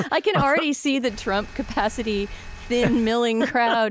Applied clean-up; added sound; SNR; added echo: none; Engine; 15 dB; none.